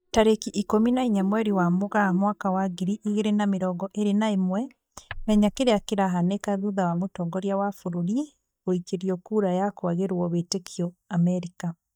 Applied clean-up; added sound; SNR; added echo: neural mask model DeepFilterNet 3.